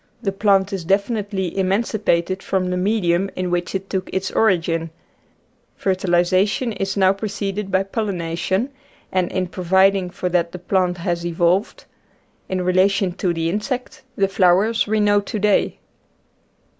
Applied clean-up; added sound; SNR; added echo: none; none; none; none.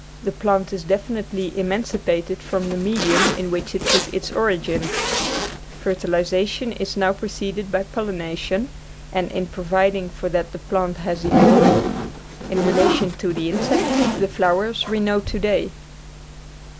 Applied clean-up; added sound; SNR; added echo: none; Zipper (clothing); 2 dB; none.